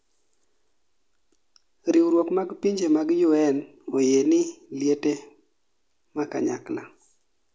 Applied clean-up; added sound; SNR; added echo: none; none; none; none.